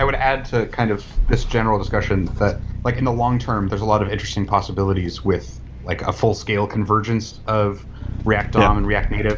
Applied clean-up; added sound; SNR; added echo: none; Bass guitar; 11 dB; none.